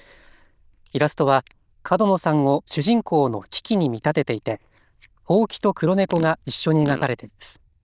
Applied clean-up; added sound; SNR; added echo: neural diffusion model UNIVERSE++.